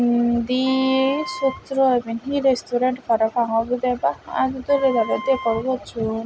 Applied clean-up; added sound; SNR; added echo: none; Wind instrument, woodwind instrument; 14 dB; none.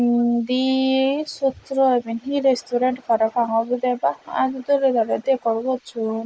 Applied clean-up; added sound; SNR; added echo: neural mask model Resemble Enhance denoiser.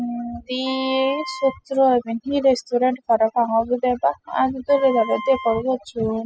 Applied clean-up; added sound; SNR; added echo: classical method spectral subtraction.